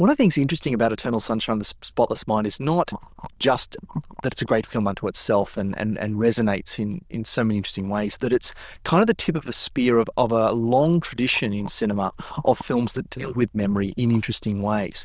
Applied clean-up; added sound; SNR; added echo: neural diffusion model UNIVERSE++.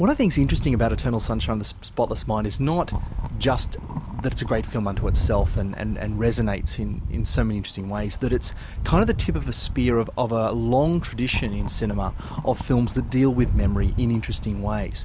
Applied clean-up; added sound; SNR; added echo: none; Rattle; 3 dB; none.